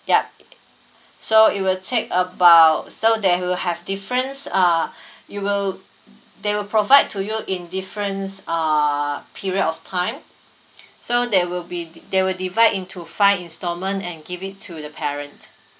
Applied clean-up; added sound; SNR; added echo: none; none; none; none.